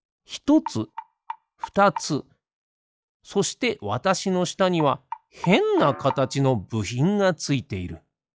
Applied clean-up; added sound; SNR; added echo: classical method log-MMSE.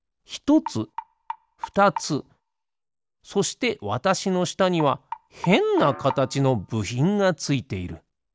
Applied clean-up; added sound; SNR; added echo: none; Snare drum; 19 dB; none.